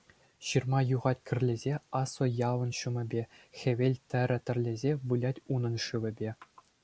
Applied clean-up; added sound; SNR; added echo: none; none; none; none.